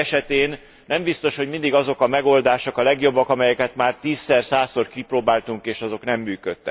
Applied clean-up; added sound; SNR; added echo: none; none; none; none.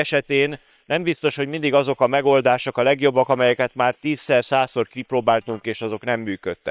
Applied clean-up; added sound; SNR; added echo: neural separator model SepFormer WHAM!.